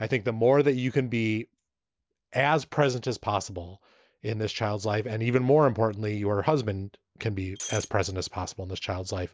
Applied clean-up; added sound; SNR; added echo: none; Shatter; 13 dB; none.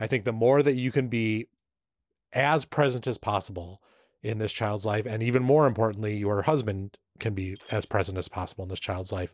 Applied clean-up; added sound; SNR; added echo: neural separator model SepFormer DNS4.